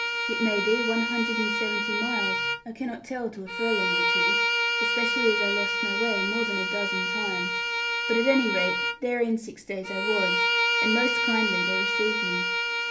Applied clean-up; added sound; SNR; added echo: none; Bowed string instrument; -3 dB; reverberation time 0.3 s.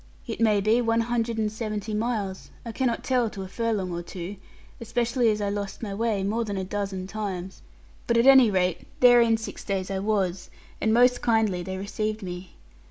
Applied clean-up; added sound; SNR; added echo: none; none; none; none.